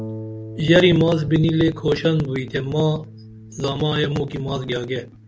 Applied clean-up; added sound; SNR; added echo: none; Harp; 16 dB; none.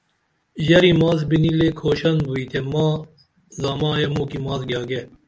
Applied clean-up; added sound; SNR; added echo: none; none; none; none.